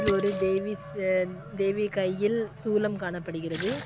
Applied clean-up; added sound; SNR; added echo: none; Piano + Splash, splatter; 11 dB; none.